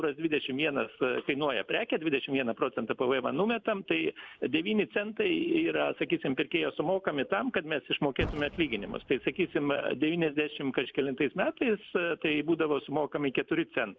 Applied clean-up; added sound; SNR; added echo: none; Boom; 15 dB; none.